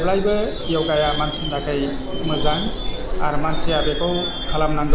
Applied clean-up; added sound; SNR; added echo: none; Screech / Subway, metro, underground; -1 dB; none.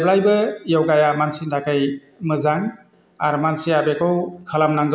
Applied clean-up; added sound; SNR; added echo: none; none; none; none.